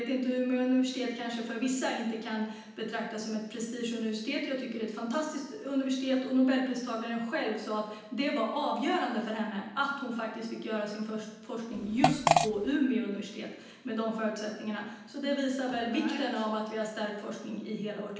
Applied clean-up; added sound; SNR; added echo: none; Fart; -4 dB; reverberation time 0.9 s.